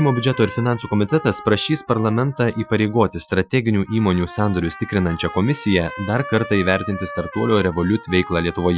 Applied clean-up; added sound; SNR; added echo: classical method Wiener filter.